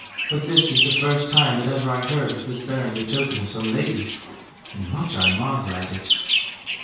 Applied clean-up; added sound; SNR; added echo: none; Bird vocalization, bird call, bird song; 1 dB; reverberation time 0.6 s.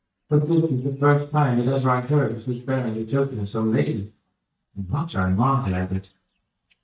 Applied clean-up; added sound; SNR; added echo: neural mask model DeepFilterNet 3.